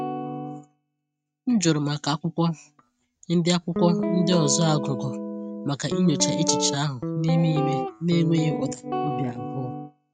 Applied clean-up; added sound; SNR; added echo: neural mask model RNNoise.